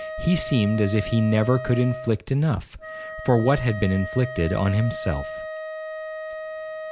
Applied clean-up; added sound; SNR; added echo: none; Wind instrument, woodwind instrument; 10 dB; none.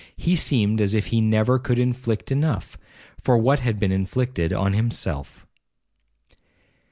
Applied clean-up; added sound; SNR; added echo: none; none; none; none.